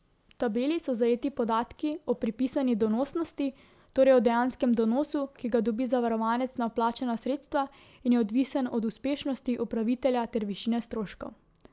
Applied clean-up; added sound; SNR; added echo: none; none; none; none.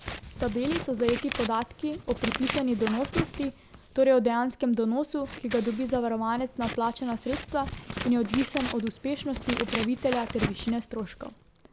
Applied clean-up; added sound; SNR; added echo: none; Scissors; 9 dB; none.